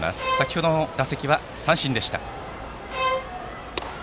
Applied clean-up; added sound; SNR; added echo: none; Bowed string instrument; 3 dB; none.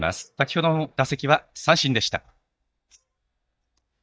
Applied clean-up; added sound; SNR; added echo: neural mask model DeepFilterNet 3.